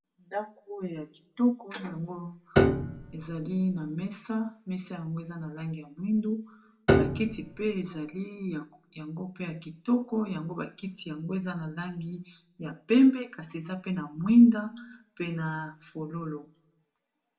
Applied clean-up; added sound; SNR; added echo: none; Piano; -2 dB; reverberation time 0.3 s.